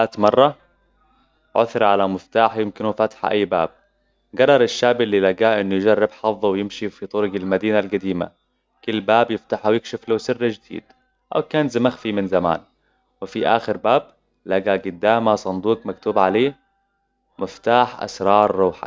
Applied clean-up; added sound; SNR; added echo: none; none; none; none.